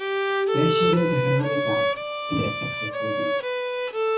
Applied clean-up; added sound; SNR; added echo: none; Bowed string instrument; -4 dB; reverberation time 0.3 s.